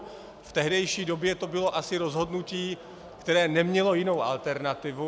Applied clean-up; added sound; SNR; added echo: none; none; none; none.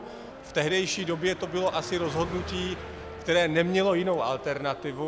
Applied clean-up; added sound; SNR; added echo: none; Wind instrument, woodwind instrument + Car passing by; 13 dB; none.